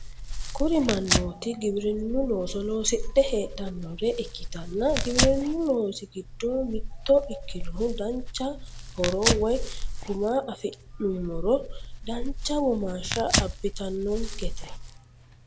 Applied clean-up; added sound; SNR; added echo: none; Dog + Tearing; 3 dB; none.